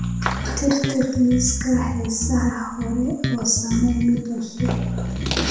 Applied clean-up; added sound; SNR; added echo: none; Bass guitar; 4 dB; reverberation time 0.9 s.